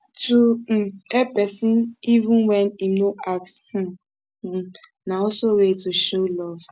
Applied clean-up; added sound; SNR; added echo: none; none; none; none.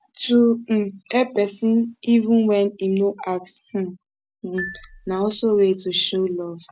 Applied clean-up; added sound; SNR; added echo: none; Marimba, xylophone; 17 dB; none.